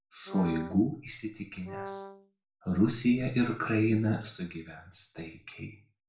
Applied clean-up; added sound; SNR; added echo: none; Brass instrument; 13 dB; reverberation time 0.4 s.